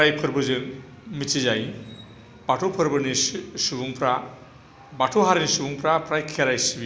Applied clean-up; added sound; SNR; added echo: none; none; none; none.